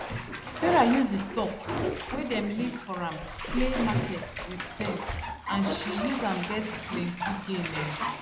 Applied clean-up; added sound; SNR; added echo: none; Bathtub (filling or washing); 3 dB; none.